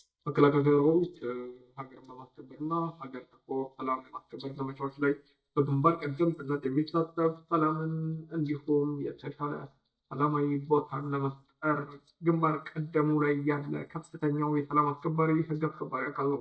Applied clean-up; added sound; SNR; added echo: neural mask model DeepFilterNet 3.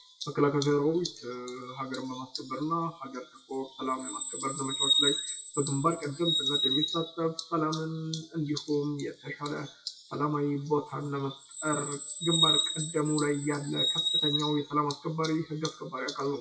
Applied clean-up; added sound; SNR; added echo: classical method WPE with log-MMSE.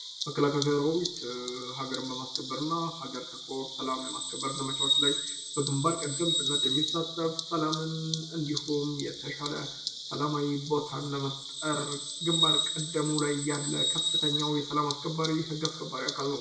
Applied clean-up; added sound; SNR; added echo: none; Bird vocalization, bird call, bird song; 1 dB; reverberation time 0.6 s.